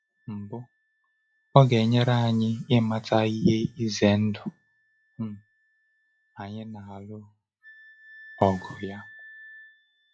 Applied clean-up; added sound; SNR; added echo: classical method log-MMSE.